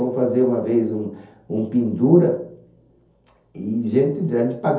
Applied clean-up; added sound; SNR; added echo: none; none; none; reverberation time 0.5 s.